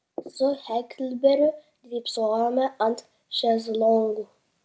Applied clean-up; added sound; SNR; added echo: none; none; none; none.